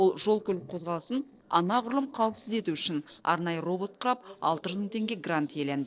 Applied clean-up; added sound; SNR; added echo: neural separator model SepFormer DNS4.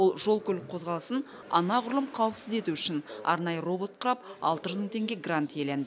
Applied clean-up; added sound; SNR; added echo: none; none; none; none.